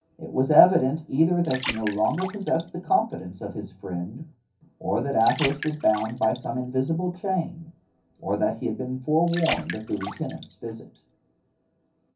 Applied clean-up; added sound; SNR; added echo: none; Water; 14 dB; reverberation time 0.3 s.